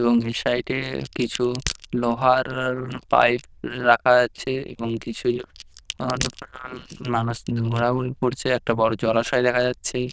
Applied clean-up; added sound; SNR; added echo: neural diffusion model UNIVERSE++.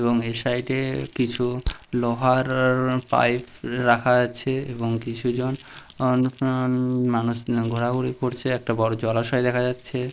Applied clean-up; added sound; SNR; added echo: neural mask model Resemble Enhance denoiser.